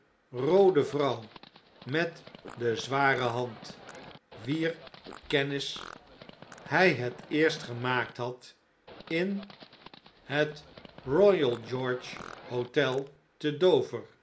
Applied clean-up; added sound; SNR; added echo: none; Livestock, farm animals, working animals + Fart; 19 dB; none.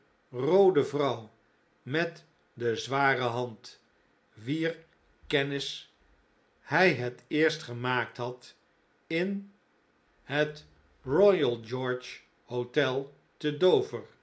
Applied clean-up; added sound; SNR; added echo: none; none; none; none.